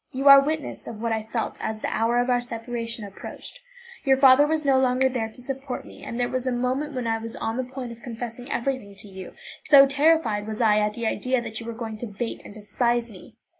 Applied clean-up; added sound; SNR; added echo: neural mask model Resemble Enhance denoiser.